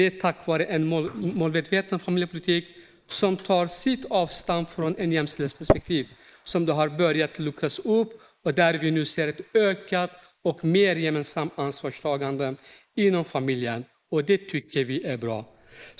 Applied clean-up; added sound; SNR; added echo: neural mask model Resemble Enhance denoiser.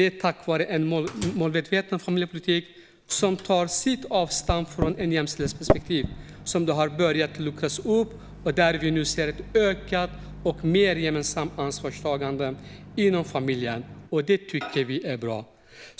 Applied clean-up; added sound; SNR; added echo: none; Microwave oven; 11 dB; none.